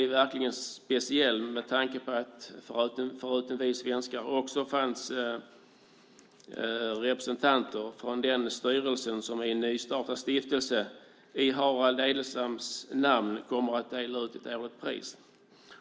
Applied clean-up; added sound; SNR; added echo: none; none; none; none.